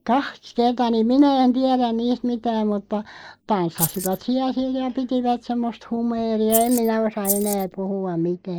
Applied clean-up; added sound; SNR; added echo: neural mask model Resemble Enhance denoiser.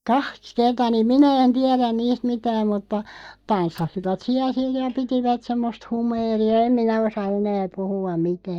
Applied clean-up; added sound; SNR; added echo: neural mask model DeepFilterNet 3.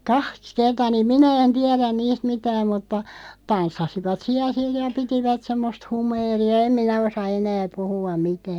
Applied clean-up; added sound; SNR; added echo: none; none; none; none.